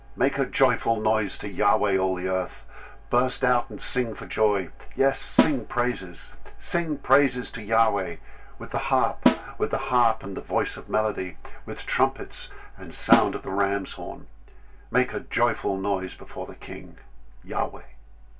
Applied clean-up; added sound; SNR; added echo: none; Snare drum; 2 dB; reverberation time 0.2 s.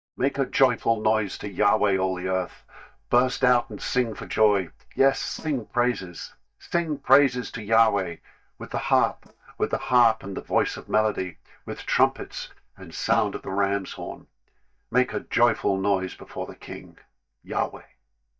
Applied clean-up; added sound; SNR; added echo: neural mask model DeepFilterNet 3.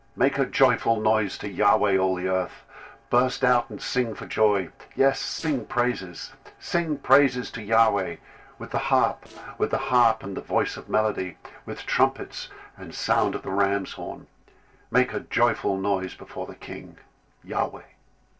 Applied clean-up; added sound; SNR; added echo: neural separator model SepFormer DNS4.